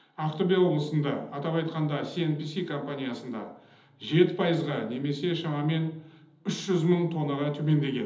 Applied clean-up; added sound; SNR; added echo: none; none; none; reverberation time 1.2 s.